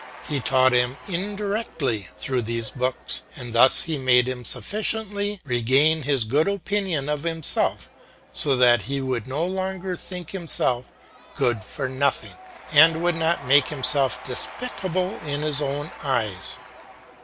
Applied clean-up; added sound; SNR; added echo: none; Applause / Crowd / Cheering; 20 dB; none.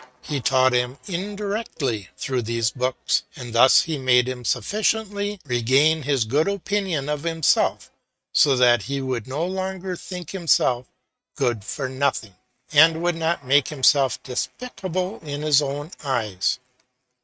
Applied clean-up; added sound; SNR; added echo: neural mask model RNNoise.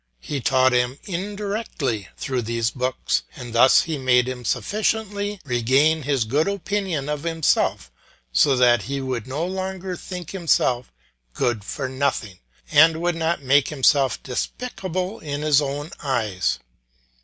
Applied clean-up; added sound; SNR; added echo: none; none; none; none.